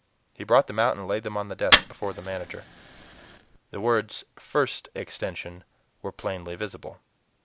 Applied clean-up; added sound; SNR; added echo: none; Fire; 4 dB; none.